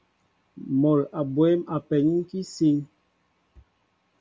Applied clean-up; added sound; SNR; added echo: none; none; none; none.